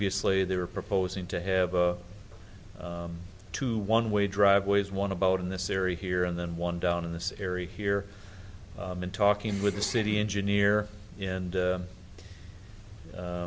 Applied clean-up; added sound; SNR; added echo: none; none; none; none.